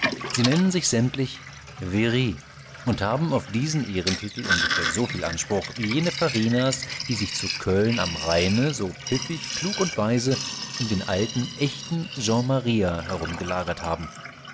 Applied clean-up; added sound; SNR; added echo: none; Sink (filling or washing); 7 dB; none.